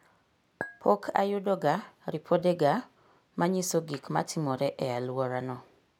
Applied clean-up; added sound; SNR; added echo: none; Chink, clink; 11 dB; none.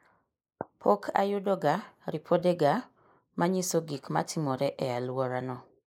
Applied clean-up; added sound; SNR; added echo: neural mask model Resemble Enhance denoiser.